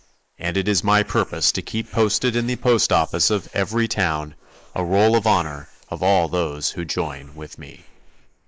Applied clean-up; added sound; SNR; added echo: neural mask model Resemble Enhance denoiser.